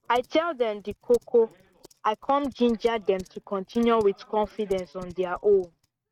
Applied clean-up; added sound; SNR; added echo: neural mask model RNNoise.